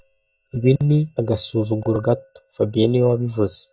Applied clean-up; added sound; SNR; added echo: neural mask model DeepFilterNet 3.